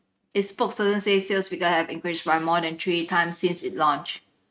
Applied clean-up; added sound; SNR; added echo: neural mask model RNNoise.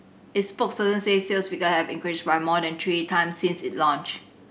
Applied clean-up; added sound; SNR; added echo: none; none; none; none.